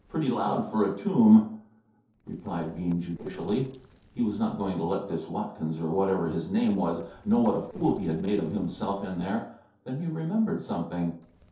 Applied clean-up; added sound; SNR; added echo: neural separator model SepFormer DNS4.